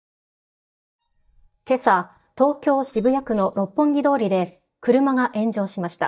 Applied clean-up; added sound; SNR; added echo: neural mask model DeepFilterNet 3.